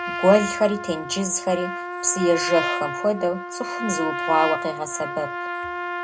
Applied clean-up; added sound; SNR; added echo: none; Trumpet; 5 dB; reverberation time 0.2 s.